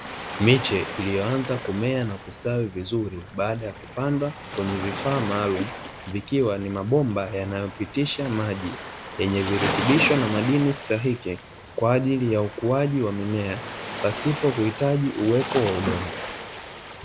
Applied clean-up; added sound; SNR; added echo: none; Waves, surf; 9 dB; none.